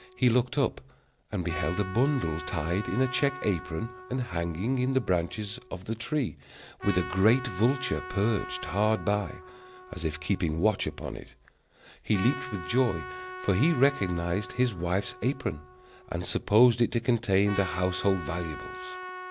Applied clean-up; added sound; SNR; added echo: none; Trumpet; 13 dB; none.